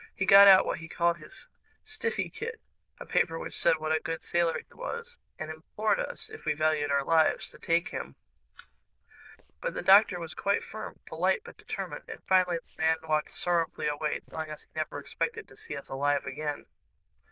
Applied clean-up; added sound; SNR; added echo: neural diffusion model UNIVERSE++.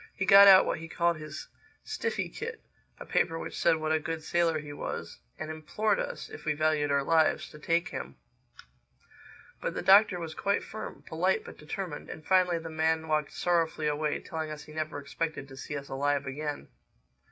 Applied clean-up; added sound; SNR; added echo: none; none; none; none.